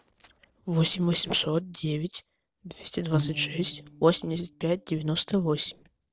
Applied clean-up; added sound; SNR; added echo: neural separator model SepFormer DNS4.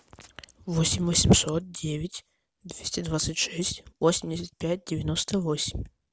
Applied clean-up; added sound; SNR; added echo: none; none; none; none.